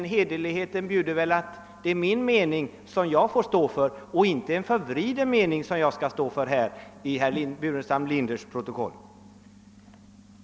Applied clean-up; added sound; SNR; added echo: none; none; none; none.